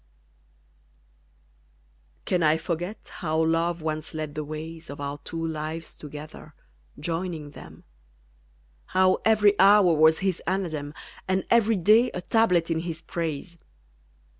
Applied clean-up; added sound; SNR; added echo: none; none; none; none.